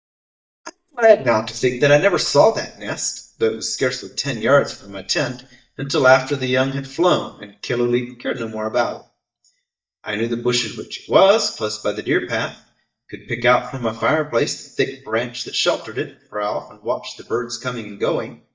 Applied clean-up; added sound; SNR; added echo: neural mask model DeepFilterNet 3.